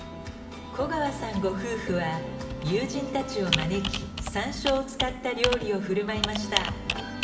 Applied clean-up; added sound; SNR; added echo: none; Computer keyboard; 5 dB; reverberation time 2.5 s.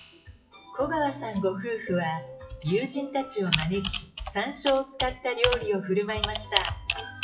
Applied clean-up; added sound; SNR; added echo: classical method WPE with log-MMSE.